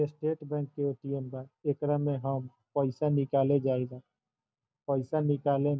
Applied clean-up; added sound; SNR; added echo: none; none; none; none.